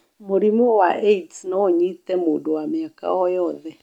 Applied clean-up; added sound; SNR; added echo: none; none; none; none.